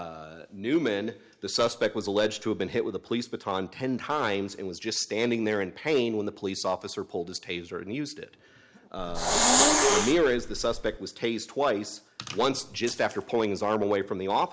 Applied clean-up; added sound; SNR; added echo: none; Hiss; -5 dB; none.